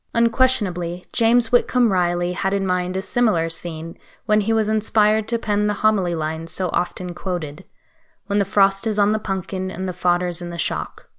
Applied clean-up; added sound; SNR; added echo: none; none; none; none.